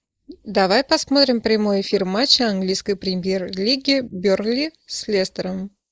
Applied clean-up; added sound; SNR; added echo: neural mask model Resemble Enhance denoiser.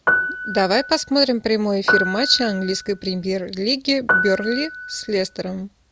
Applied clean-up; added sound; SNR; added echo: none; Piano; 3 dB; none.